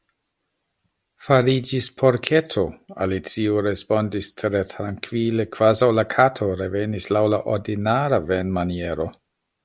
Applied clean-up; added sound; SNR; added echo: none; none; none; none.